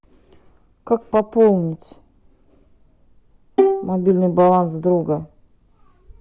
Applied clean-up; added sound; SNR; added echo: none; Bowed string instrument; 1 dB; none.